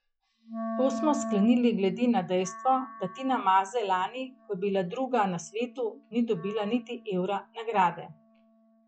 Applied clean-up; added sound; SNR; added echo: classical method log-MMSE.